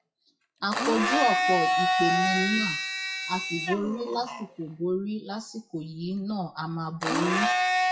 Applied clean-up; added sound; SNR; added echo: classical method WPE with log-MMSE.